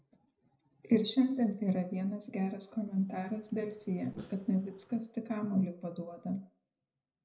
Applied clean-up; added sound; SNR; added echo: neural separator model SepFormer DNS4.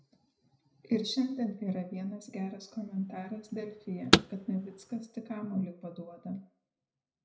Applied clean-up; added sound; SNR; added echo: none; Car; -4 dB; reverberation time 0.5 s.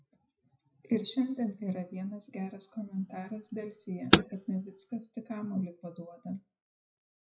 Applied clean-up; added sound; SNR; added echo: classical method WPE with log-MMSE.